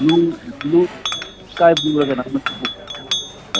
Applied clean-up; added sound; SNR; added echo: none; Chink, clink; 9 dB; none.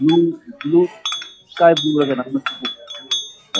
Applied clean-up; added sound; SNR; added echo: classical method log-MMSE.